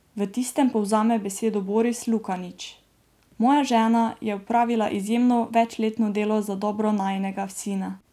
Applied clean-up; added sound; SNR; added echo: none; none; none; none.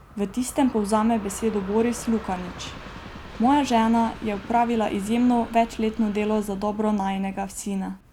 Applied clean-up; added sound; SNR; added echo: none; Train; 17 dB; none.